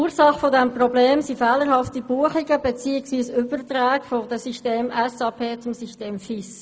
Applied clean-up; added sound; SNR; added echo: none; none; none; none.